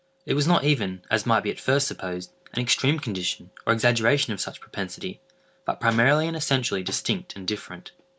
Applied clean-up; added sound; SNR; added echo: none; none; none; none.